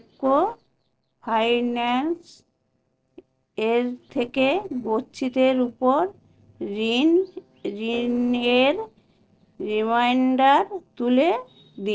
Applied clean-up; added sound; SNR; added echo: neural separator model SepFormer DNS4.